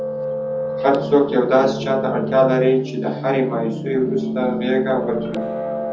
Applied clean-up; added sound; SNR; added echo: none; Piano; 6 dB; reverberation time 0.7 s.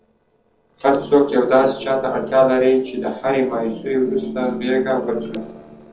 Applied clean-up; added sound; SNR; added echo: neural separator model SepFormer DNS4.